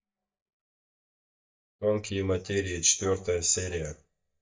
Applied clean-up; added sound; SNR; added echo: neural mask model DeepFilterNet 3.